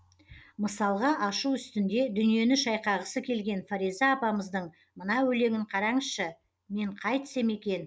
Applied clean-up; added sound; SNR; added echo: none; none; none; none.